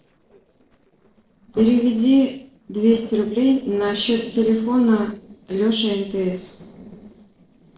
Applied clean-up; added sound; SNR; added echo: neural separator model SepFormer DNS4.